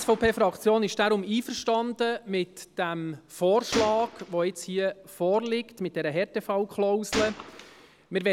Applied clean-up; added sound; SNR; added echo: none; Gunshot, gunfire; 14 dB; none.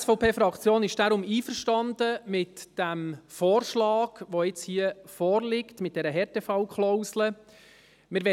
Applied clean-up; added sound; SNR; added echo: none; none; none; none.